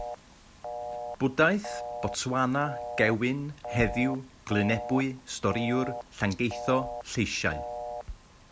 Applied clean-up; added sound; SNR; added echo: none; Telephone; 9 dB; none.